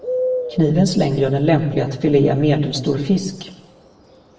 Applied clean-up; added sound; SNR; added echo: none; Bird; 11 dB; reverberation time 0.9 s.